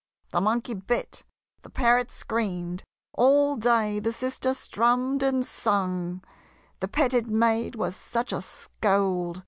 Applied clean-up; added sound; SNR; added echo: none; none; none; none.